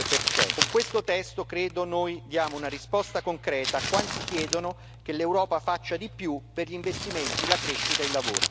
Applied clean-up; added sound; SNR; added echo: none; Crumpling, crinkling; 2 dB; none.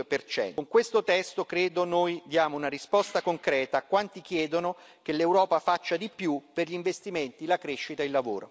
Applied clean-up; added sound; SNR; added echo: none; none; none; none.